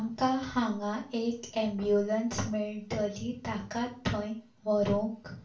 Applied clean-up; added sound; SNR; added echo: none; none; none; reverberation time 0.3 s.